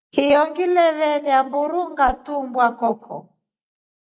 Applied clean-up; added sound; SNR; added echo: neural mask model Resemble Enhance denoiser.